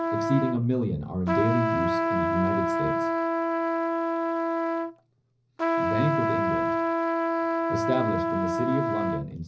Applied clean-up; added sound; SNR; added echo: none; Trumpet; -4 dB; reverberation time 0.5 s.